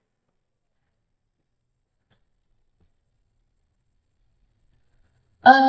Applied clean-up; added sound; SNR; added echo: neural mask model DeepFilterNet 3.